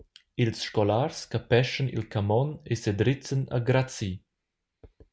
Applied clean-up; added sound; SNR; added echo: none; none; none; none.